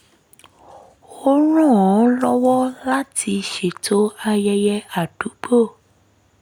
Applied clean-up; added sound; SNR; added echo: none; none; none; none.